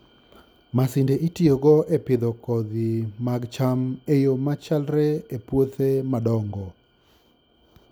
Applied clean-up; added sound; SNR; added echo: none; none; none; none.